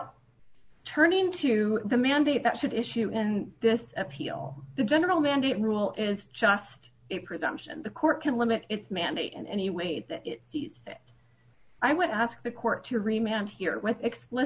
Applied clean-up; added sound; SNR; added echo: none; none; none; none.